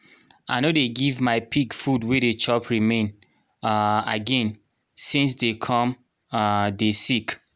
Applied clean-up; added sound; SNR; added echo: none; none; none; none.